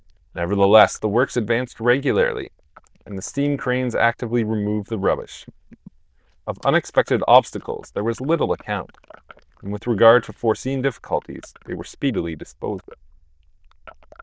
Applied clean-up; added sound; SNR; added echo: neural diffusion model UNIVERSE++.